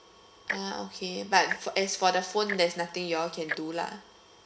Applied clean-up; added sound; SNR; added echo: none; Tick-tock; 11 dB; reverberation time 0.3 s.